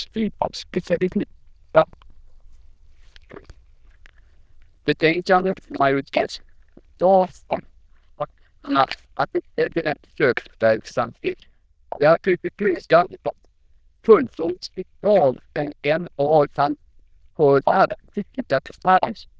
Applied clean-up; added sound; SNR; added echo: neural diffusion model UNIVERSE++.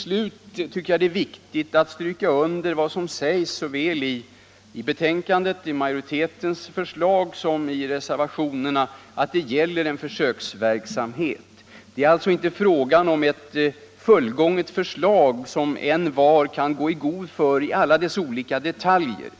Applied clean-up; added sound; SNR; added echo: none; none; none; none.